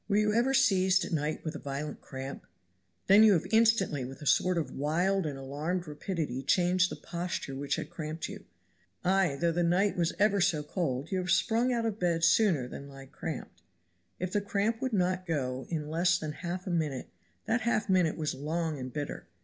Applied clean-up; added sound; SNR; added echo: none; none; none; none.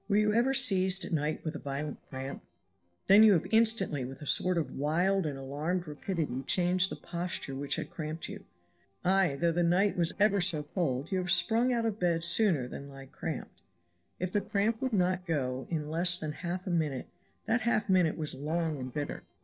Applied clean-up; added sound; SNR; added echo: neural separator model SepFormer DNS4.